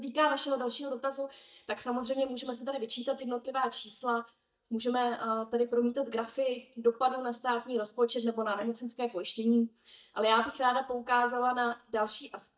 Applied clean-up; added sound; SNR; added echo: neural mask model DeepFilterNet 3.